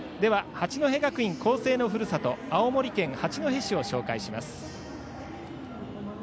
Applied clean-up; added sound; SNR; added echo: none; none; none; none.